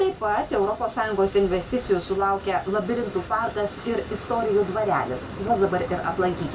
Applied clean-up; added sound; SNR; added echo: none; Chirp, tweet; 14 dB; reverberation time 0.2 s.